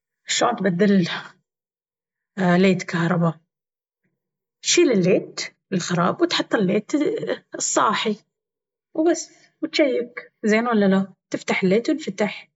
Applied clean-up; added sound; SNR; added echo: neural mask model Resemble Enhance denoiser.